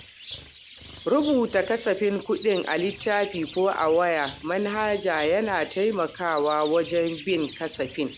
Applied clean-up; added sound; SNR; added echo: none; Bird; 18 dB; none.